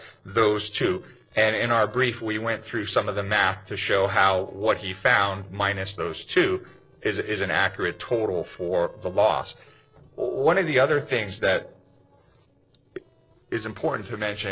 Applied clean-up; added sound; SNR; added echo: neural separator model SepFormer DNS4.